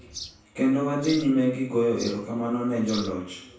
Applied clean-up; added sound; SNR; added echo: none; Bird vocalization, bird call, bird song; 16 dB; reverberation time 0.6 s.